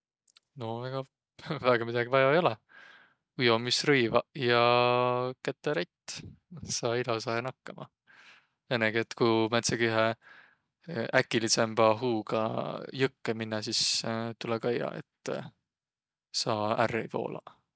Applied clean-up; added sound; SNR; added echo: none; none; none; none.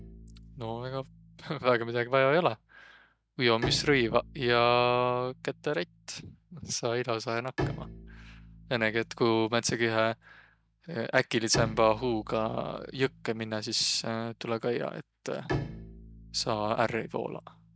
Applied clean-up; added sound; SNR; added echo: none; Bowed string instrument; 13 dB; none.